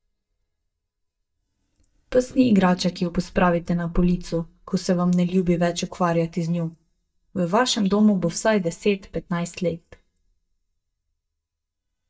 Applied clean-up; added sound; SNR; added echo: neural mask model DeepFilterNet 3.